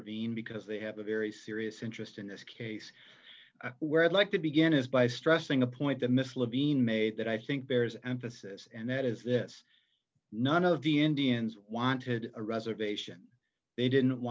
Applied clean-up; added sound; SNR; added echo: none; none; none; none.